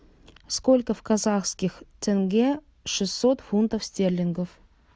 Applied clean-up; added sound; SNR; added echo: none; none; none; none.